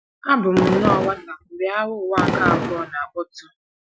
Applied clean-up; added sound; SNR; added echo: classical method Wiener filter.